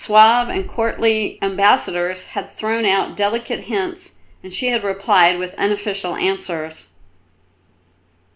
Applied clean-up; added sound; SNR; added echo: none; none; none; none.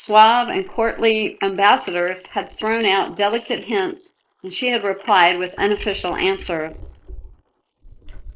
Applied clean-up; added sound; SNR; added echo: neural mask model Resemble Enhance denoiser.